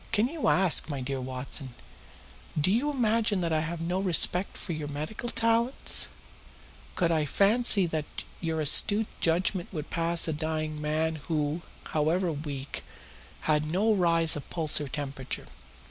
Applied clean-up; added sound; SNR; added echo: none; none; none; none.